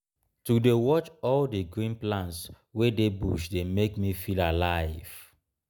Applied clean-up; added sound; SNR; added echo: none; none; none; none.